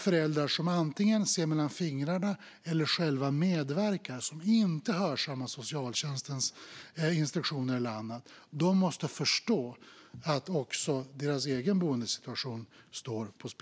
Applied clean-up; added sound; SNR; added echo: none; none; none; none.